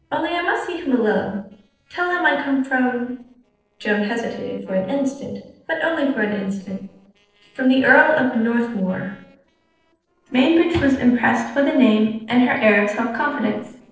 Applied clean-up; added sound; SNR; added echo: neural separator model SepFormer DNS4.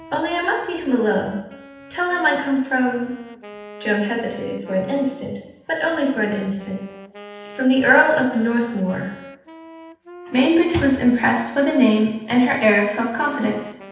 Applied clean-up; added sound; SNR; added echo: none; Wind instrument, woodwind instrument; 20 dB; reverberation time 0.9 s.